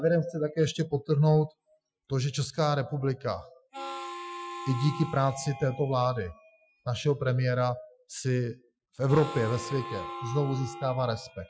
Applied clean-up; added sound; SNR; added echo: classical method Wiener filter.